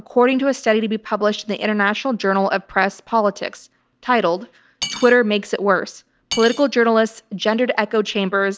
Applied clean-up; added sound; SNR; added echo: none; Cutlery, silverware / Dishes, pots, and pans; 14 dB; none.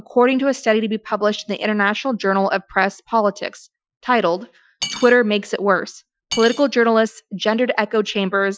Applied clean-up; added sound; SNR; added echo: classical method Wiener filter.